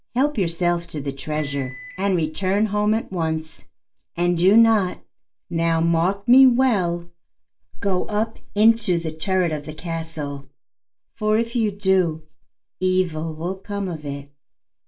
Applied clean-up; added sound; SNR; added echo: none; Microwave oven; 17 dB; reverberation time 0.1 s.